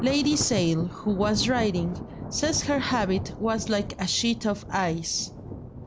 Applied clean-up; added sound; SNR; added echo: none; Thunder; 9 dB; none.